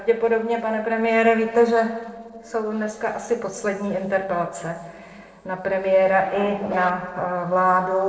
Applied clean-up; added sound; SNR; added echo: neural separator model SepFormer DNS4.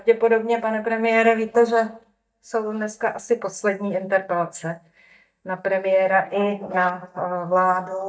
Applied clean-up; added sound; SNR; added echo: neural mask model DeepFilterNet 3.